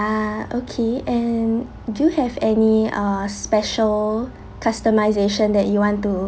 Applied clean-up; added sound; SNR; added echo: none; none; none; none.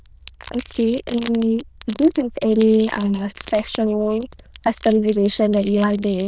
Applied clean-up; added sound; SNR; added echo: neural diffusion model UNIVERSE++.